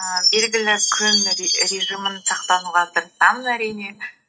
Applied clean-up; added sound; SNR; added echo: neural mask model RNNoise.